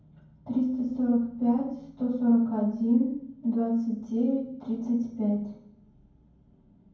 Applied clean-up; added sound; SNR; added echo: none; none; none; reverberation time 0.9 s.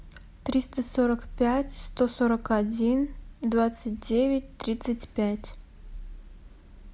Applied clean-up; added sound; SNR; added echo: none; none; none; none.